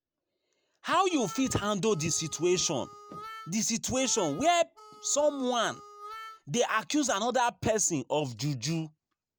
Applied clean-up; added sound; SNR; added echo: none; Harmonica; 17 dB; none.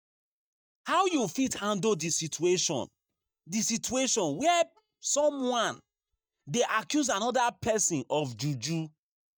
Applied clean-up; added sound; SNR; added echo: neural mask model DeepFilterNet 3.